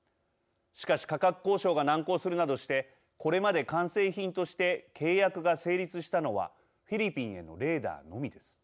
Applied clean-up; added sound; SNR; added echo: none; none; none; none.